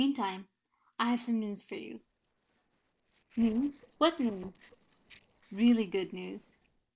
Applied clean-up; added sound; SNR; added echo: neural separator model SepFormer DNS4.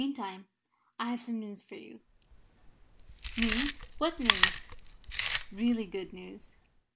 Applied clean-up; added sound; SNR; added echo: none; Chewing, mastication; -2 dB; none.